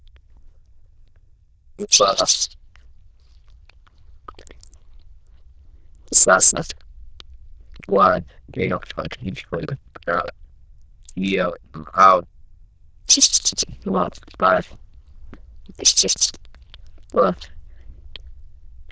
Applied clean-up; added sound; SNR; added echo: neural diffusion model UNIVERSE++.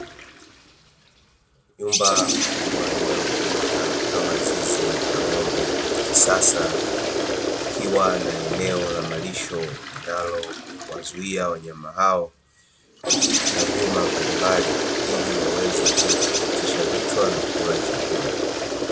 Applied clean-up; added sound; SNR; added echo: none; Toilet flush + Bird; -3 dB; none.